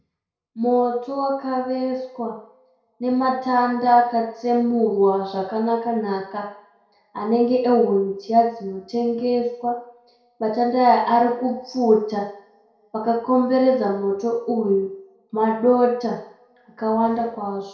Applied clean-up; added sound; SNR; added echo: none; none; none; reverberation time 0.6 s.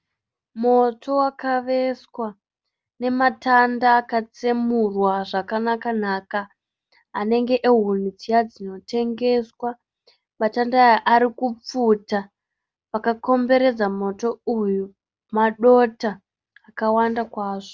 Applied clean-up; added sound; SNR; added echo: none; none; none; none.